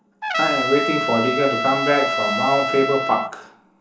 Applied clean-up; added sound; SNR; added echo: none; Trumpet; 2 dB; reverberation time 0.8 s.